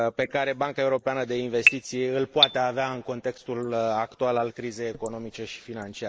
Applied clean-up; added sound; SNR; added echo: neural mask model Resemble Enhance denoiser.